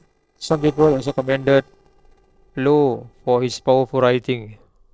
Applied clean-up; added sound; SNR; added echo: neural separator model SepFormer DNS4.